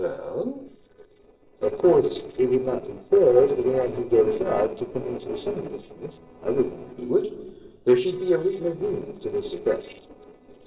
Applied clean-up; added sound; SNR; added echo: neural separator model SepFormer DNS4.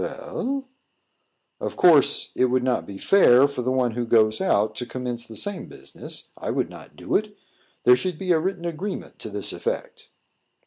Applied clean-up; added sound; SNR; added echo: none; none; none; none.